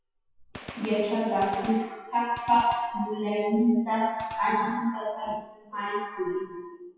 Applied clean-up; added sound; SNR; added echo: classical method WPE with log-MMSE.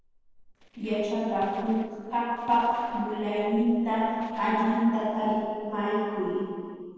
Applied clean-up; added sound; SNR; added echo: neural separator model SepFormer DNS4.